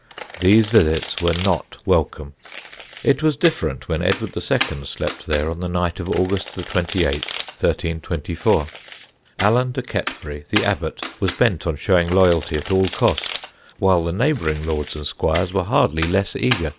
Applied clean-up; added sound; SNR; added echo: none; Domestic sounds, home sounds; 13 dB; none.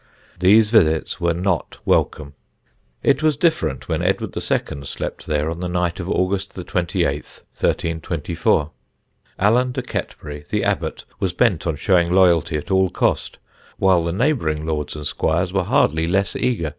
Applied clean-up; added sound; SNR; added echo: none; none; none; none.